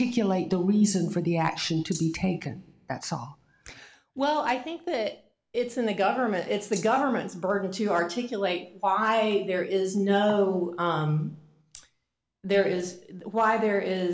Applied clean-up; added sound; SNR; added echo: none; Rattle (instrument); 14 dB; none.